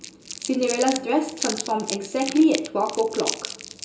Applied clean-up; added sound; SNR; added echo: none; Crumpling, crinkling; 9 dB; reverberation time 1.3 s.